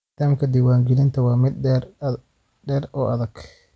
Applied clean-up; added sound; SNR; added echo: none; none; none; none.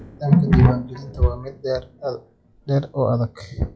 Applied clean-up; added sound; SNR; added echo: classical method log-MMSE.